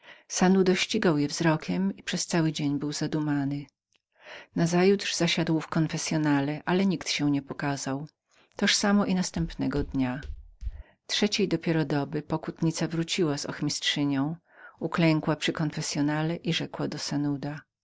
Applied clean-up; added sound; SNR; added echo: neural mask model DeepFilterNet 3.